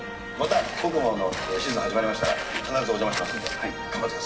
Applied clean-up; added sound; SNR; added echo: none; Walk, footsteps; 10 dB; reverberation time 2.3 s.